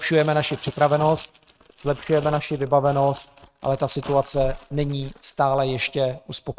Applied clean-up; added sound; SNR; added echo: neural mask model RNNoise.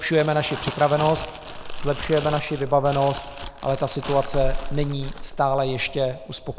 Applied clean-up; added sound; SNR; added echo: none; Crumpling, crinkling; 7 dB; none.